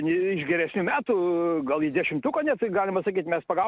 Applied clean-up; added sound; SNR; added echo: none; none; none; none.